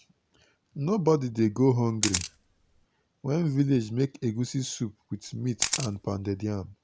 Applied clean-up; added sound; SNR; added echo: none; Camera; 6 dB; none.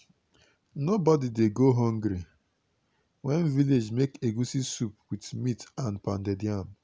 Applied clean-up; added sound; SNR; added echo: none; none; none; none.